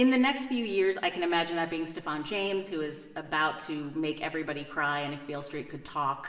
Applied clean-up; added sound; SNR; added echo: none; none; none; reverberation time 2.7 s.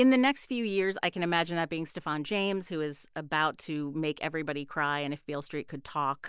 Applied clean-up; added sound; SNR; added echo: none; none; none; none.